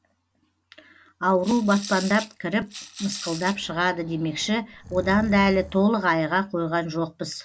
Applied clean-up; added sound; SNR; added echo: none; Breathing + Rattle / Rattle (instrument); 15 dB; none.